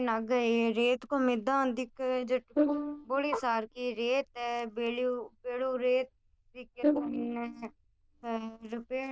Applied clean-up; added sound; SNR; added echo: neural diffusion model UNIVERSE++.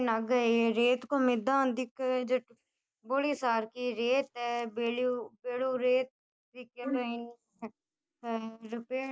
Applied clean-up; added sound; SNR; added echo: neural mask model Resemble Enhance denoiser.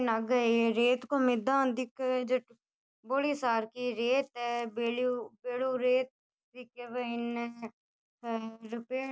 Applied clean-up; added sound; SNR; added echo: none; none; none; none.